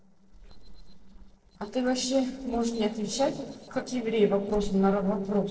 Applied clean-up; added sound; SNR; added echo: neural separator model SepFormer DNS4.